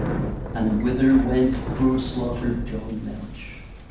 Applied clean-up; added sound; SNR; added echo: none; Bicycle; 6 dB; reverberation time 0.6 s.